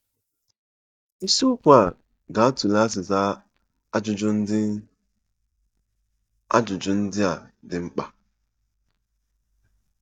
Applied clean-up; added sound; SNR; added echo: neural mask model DeepFilterNet 3.